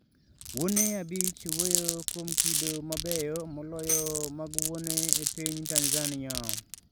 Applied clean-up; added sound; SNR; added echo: none; Tambourine + Glass; -3 dB; none.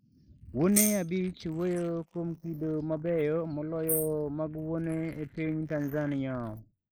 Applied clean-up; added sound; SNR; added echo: neural mask model Resemble Enhance denoiser.